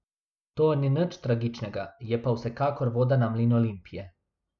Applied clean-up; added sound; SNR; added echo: none; none; none; none.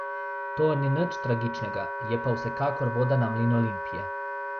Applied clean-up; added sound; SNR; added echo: none; Wind instrument, woodwind instrument; 5 dB; none.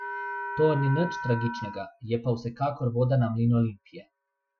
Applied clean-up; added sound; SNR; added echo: classical method Wiener filter.